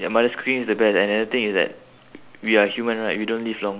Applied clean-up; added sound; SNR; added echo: none; none; none; none.